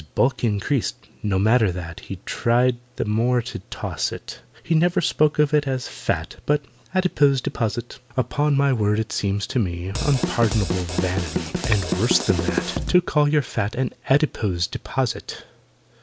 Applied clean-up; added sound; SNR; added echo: none; Drum kit; 3 dB; none.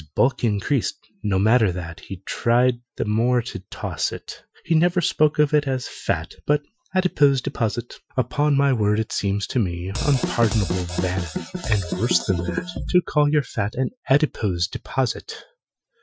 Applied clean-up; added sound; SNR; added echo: classical method Wiener filter.